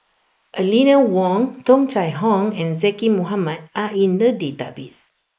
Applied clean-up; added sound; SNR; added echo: neural mask model Resemble Enhance denoiser.